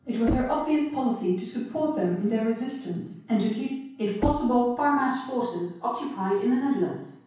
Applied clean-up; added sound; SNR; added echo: none; Knock; 10 dB; reverberation time 0.7 s.